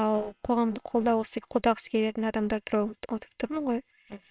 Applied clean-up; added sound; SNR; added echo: neural separator model SepFormer WHAMR!.